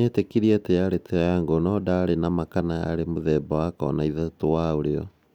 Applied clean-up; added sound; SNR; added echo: none; none; none; none.